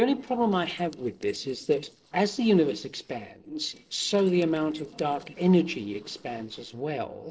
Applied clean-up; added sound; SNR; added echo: neural separator model SepFormer DNS4.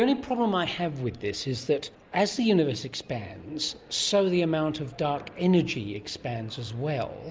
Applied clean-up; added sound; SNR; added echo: none; none; none; none.